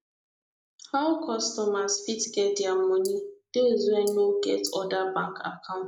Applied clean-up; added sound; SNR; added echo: neural mask model Resemble Enhance denoiser.